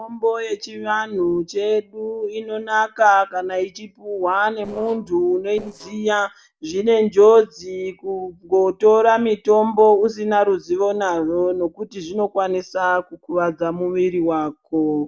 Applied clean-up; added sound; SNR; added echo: neural separator model SepFormer DNS4.